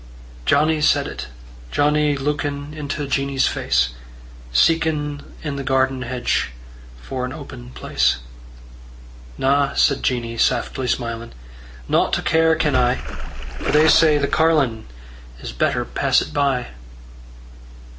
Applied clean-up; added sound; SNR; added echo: none; Splash, splatter; 3 dB; none.